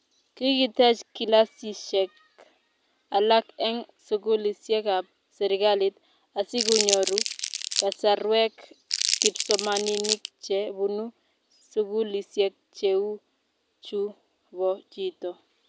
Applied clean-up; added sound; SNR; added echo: none; Crumpling, crinkling; 1 dB; none.